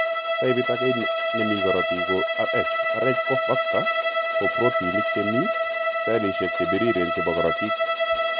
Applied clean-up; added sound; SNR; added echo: none; Bowed string instrument; -3 dB; none.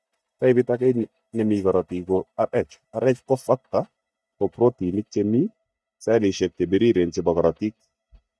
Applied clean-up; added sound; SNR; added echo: neural mask model DeepFilterNet 3.